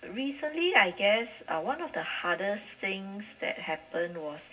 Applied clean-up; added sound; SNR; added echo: none; none; none; reverberation time 0.4 s.